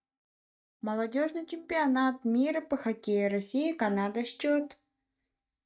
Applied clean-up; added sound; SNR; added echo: neural mask model DeepFilterNet 3.